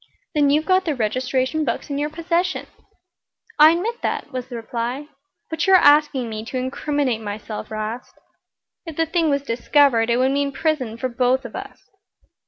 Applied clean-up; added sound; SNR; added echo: none; none; none; none.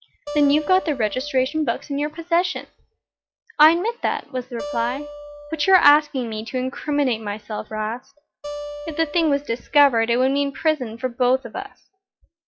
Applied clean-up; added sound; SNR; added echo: classical method log-MMSE.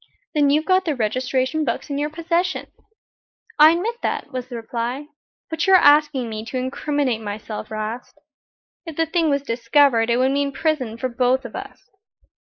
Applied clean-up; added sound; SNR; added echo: neural mask model Resemble Enhance denoiser.